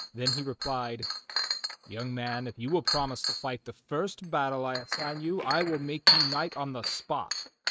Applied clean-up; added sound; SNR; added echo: neural mask model RNNoise.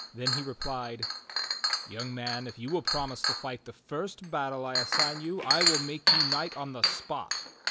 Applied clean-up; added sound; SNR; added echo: none; Chink, clink; -4 dB; none.